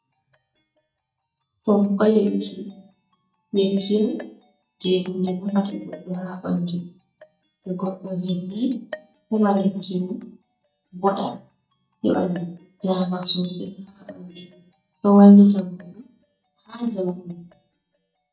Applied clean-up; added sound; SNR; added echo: neural mask model DeepFilterNet 3.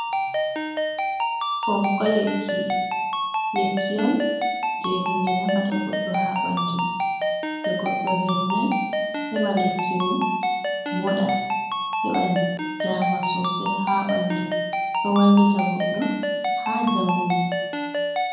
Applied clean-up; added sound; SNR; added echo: none; Ringtone; -1 dB; reverberation time 0.8 s.